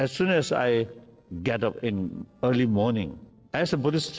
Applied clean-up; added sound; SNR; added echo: neural separator model SepFormer DNS4.